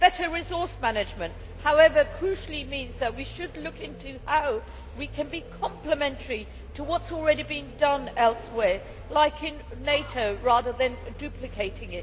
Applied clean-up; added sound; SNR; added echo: none; Vehicle; 14 dB; none.